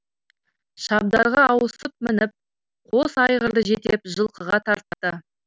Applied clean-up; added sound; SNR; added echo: none; none; none; none.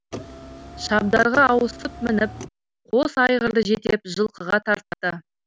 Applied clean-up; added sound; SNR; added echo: none; Car; 14 dB; none.